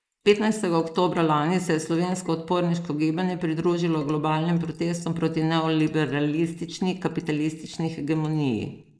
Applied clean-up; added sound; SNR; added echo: neural mask model Resemble Enhance denoiser.